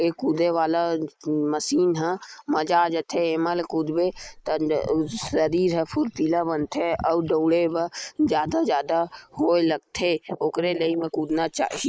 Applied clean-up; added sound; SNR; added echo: neural mask model Resemble Enhance denoiser.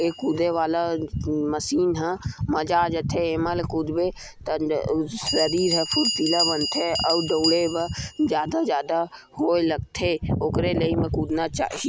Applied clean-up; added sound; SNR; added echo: none; Bell; 9 dB; none.